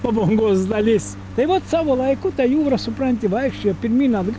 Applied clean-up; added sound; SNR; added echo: none; Engine; 15 dB; none.